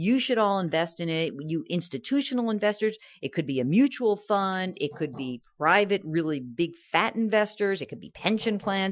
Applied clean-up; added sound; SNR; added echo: classical method Wiener filter.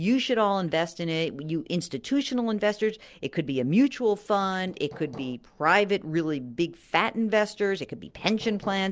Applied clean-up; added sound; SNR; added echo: neural separator model SepFormer DNS4.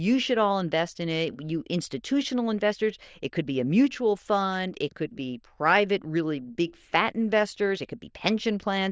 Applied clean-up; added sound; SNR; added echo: neural diffusion model UNIVERSE++.